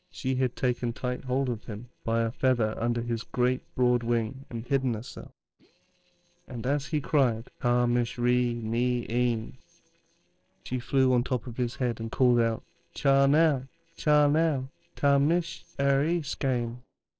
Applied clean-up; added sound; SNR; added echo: neural separator model SepFormer DNS4.